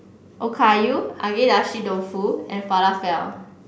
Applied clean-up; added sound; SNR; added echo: none; none; none; none.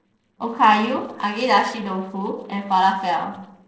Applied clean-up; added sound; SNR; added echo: neural separator model SepFormer DNS4.